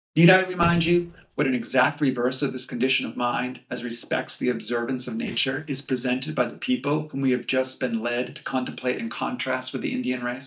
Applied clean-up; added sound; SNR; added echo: neural mask model DeepFilterNet 3.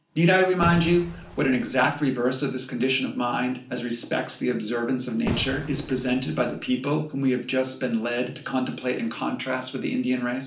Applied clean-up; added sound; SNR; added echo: none; Fireworks; 10 dB; reverberation time 0.4 s.